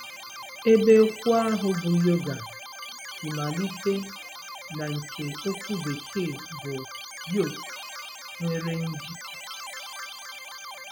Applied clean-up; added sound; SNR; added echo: none; Keyboard (musical); 12 dB; none.